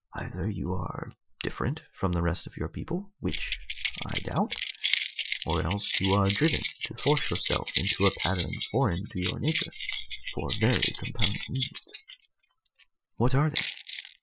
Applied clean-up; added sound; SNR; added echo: classical method Wiener filter.